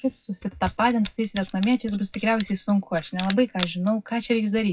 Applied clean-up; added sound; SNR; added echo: classical method WPE with log-MMSE.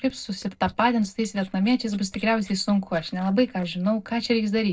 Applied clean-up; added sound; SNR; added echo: neural separator model SepFormer DNS4.